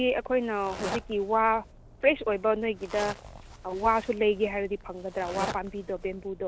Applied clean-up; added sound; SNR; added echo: none; Zipper (clothing); 13 dB; none.